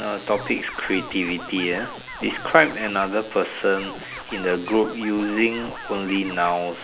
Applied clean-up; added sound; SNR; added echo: none; Scratching (performance technique); 14 dB; none.